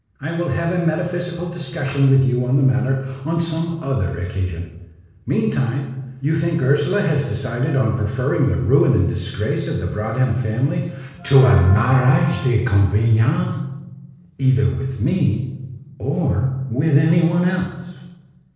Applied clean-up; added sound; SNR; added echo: neural separator model SepFormer DNS4.